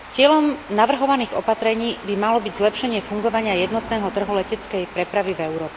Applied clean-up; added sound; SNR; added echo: none; Water; 15 dB; none.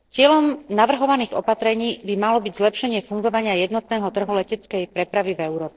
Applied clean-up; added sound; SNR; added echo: neural separator model SepFormer DNS4.